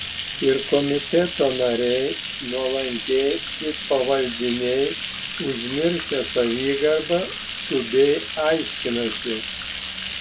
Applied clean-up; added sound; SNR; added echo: none; Bathtub (filling or washing); 2 dB; none.